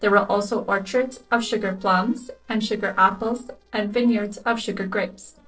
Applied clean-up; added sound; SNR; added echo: neural separator model SepFormer DNS4.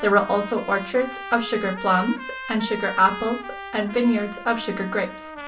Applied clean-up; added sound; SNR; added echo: none; Trumpet; 12 dB; reverberation time 0.3 s.